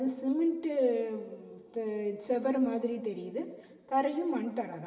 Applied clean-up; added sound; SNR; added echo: none; none; none; reverberation time 1.4 s.